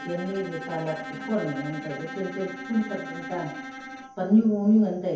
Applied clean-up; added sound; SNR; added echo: none; Bowed string instrument; 12 dB; reverberation time 0.6 s.